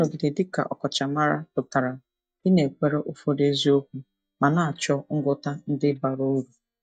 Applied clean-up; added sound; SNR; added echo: neural mask model DeepFilterNet 3.